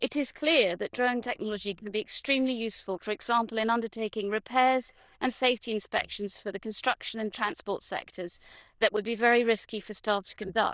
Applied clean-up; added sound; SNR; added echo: neural diffusion model UNIVERSE++.